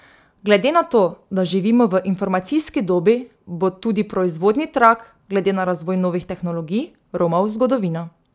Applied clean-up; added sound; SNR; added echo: none; none; none; none.